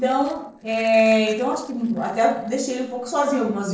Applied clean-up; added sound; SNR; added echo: neural separator model SepFormer DNS4.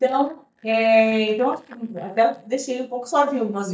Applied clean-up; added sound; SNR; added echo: neural mask model DeepFilterNet 3.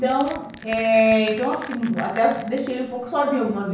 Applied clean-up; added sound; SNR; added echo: none; Crushing; 17 dB; reverberation time 0.5 s.